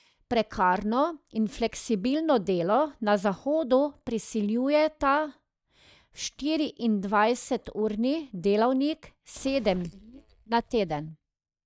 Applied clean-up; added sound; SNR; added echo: neural mask model DeepFilterNet 3.